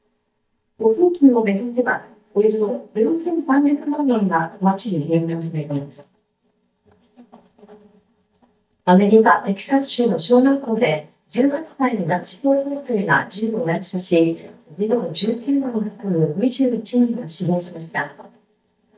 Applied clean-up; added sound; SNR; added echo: neural mask model DeepFilterNet 3.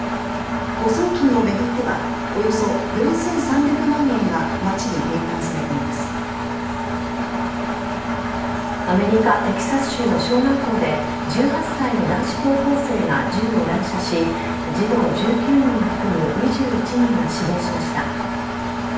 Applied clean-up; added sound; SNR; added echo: none; Engine; 2 dB; reverberation time 0.9 s.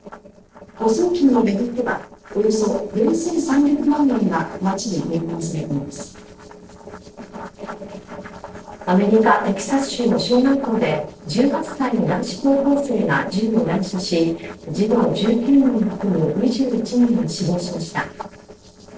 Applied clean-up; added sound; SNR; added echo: neural separator model SepFormer DNS4.